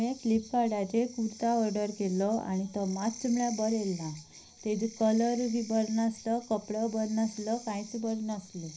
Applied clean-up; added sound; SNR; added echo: none; none; none; reverberation time 0.5 s.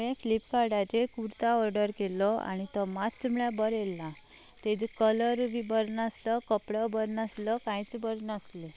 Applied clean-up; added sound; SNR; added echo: none; none; none; none.